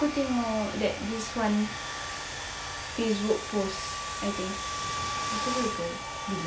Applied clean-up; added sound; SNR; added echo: none; Domestic sounds, home sounds; 4 dB; none.